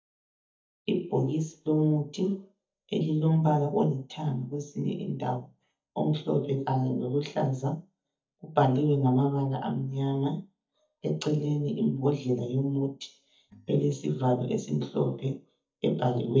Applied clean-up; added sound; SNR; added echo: neural mask model DeepFilterNet 3.